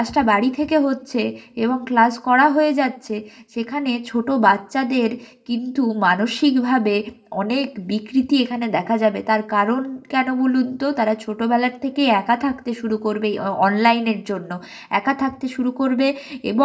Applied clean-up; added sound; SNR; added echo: none; none; none; reverberation time 0.4 s.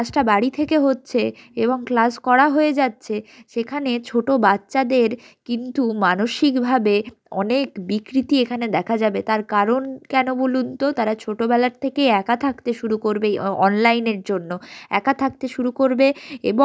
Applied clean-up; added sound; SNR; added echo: none; none; none; none.